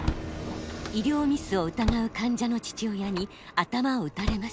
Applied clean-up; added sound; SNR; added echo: none; Slam; 8 dB; none.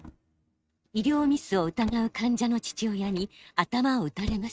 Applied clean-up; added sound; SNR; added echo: neural mask model RNNoise.